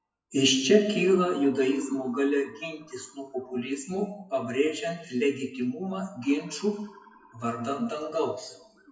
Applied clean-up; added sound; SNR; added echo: classical method WPE with log-MMSE.